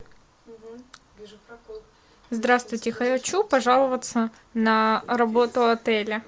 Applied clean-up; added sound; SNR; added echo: none; none; none; none.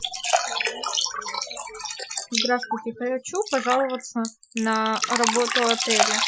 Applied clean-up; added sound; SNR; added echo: classical method Wiener filter.